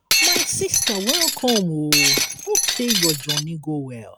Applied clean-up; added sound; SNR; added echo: none; Shatter; -5 dB; none.